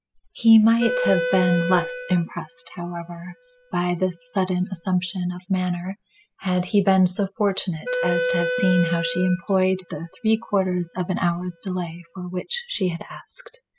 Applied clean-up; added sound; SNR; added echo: classical method spectral subtraction.